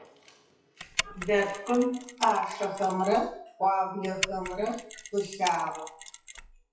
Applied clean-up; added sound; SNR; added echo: classical method WPE with log-MMSE.